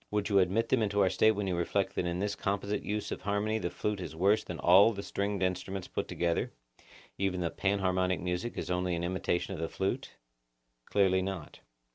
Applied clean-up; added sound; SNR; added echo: none; none; none; none.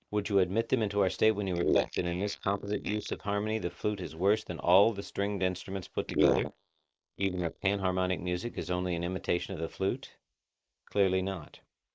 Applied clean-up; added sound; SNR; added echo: neural mask model Resemble Enhance denoiser.